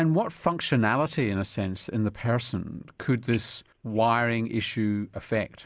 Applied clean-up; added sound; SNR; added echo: none; none; none; none.